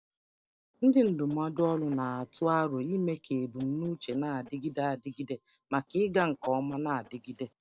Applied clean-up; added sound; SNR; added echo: neural separator model SepFormer DNS4.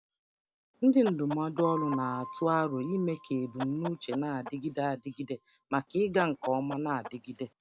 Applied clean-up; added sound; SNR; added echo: none; Piano + Chicken, rooster; 12 dB; none.